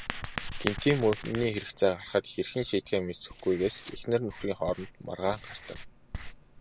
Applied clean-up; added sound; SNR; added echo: none; Writing; 11 dB; none.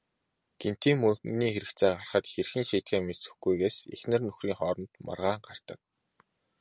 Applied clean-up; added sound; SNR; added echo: none; none; none; none.